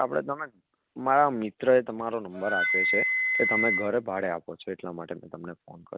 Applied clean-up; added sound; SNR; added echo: none; Wind instrument, woodwind instrument; 1 dB; none.